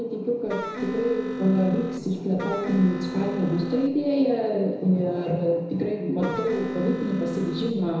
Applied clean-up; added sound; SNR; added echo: none; Wind instrument, woodwind instrument; 7 dB; reverberation time 0.9 s.